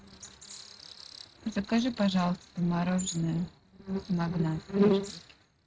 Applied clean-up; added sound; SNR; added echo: neural mask model RNNoise.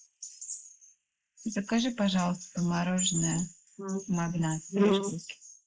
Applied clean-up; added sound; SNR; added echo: neural mask model Resemble Enhance denoiser.